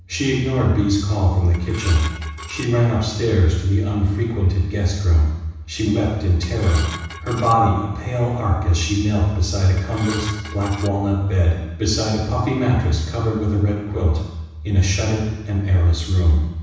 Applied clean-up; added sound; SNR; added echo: none; Dishes, pots, and pans / Glass; 15 dB; reverberation time 1.1 s.